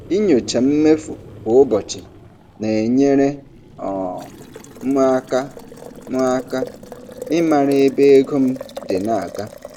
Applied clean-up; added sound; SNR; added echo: none; Boiling; 17 dB; none.